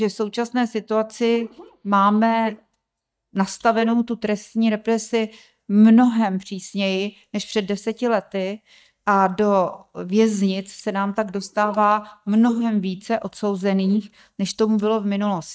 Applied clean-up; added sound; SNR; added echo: neural mask model DeepFilterNet 3.